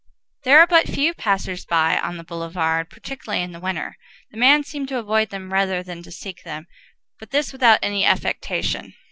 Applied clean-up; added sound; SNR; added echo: none; none; none; none.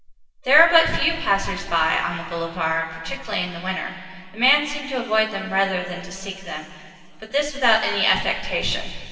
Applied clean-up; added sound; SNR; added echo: none; none; none; reverberation time 2.6 s.